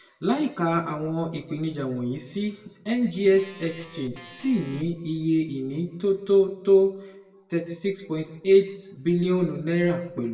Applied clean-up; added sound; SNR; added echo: none; Organ; 19 dB; reverberation time 0.7 s.